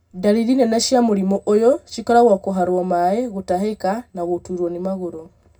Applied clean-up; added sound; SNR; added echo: none; none; none; reverberation time 0.2 s.